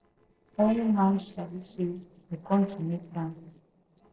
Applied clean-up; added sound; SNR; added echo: neural separator model SepFormer DNS4.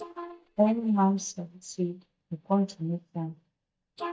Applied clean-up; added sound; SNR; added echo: neural mask model DeepFilterNet 3.